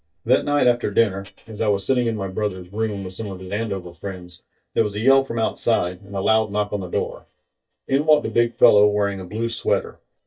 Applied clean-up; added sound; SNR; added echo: neural mask model DeepFilterNet 3.